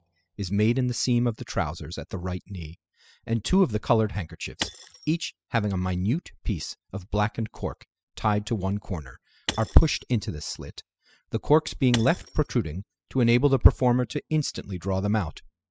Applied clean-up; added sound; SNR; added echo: classical method spectral subtraction.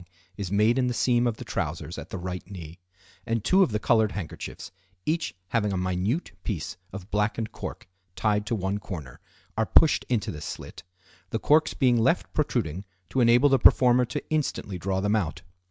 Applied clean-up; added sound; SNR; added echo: none; none; none; none.